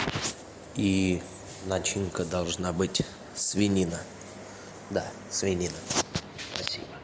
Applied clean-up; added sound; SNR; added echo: none; none; none; none.